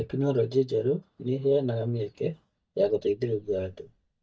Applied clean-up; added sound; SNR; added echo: neural mask model DeepFilterNet 3.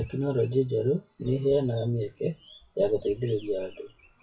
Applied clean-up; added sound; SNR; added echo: classical method WPE with log-MMSE.